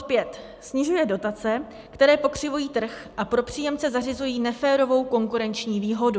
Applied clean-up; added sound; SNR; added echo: none; none; none; none.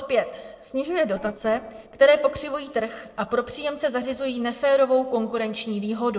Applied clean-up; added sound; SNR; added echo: neural separator model SepFormer DNS4.